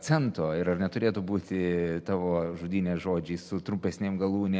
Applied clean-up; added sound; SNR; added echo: none; none; none; none.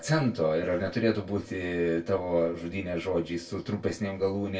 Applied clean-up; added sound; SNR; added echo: none; none; none; reverberation time 0.2 s.